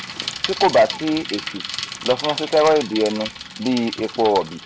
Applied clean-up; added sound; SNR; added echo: none; Bicycle; 10 dB; none.